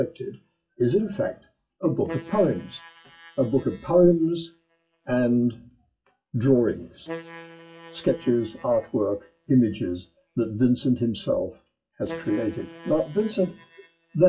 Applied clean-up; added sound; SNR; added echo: classical method WPE with log-MMSE.